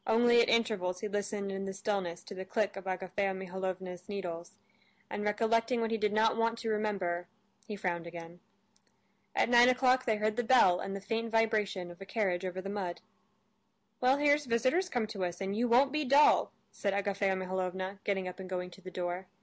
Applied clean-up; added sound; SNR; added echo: none; none; none; none.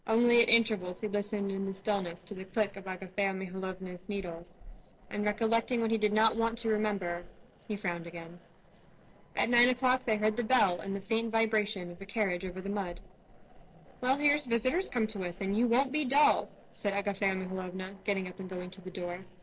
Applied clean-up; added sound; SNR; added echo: neural separator model SepFormer DNS4.